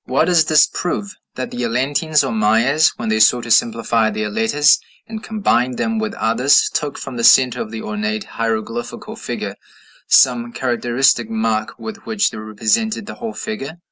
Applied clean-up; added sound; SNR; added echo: none; none; none; none.